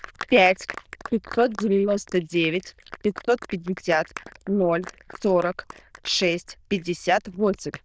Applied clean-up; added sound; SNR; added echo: neural diffusion model UNIVERSE++.